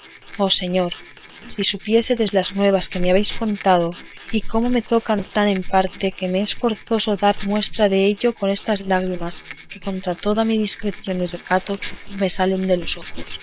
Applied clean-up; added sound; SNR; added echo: neural separator model SepFormer WHAM!.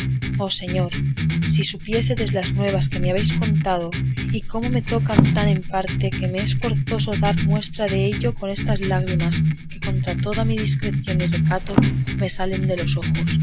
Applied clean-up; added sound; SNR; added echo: none; Percussion + Electric guitar; -4 dB; none.